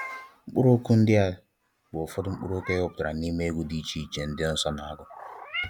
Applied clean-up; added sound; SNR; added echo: none; Meow; 16 dB; none.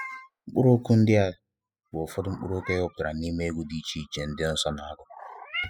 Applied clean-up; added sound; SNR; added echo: classical method spectral subtraction.